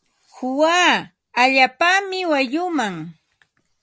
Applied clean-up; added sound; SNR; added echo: none; none; none; none.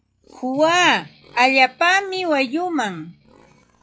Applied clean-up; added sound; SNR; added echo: classical method log-MMSE.